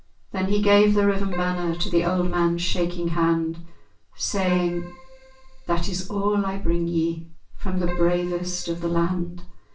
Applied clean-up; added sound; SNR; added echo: none; Keyboard (musical); 17 dB; reverberation time 0.3 s.